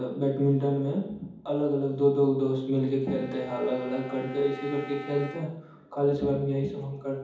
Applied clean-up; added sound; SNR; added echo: none; Wind instrument, woodwind instrument; 17 dB; reverberation time 1.2 s.